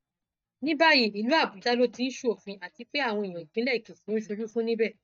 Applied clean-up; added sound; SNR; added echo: neural mask model DeepFilterNet 3.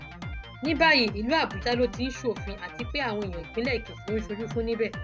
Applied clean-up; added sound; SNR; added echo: none; Drum kit; 10 dB; none.